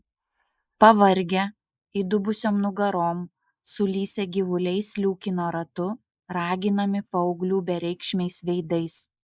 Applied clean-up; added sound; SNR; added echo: neural mask model Resemble Enhance denoiser.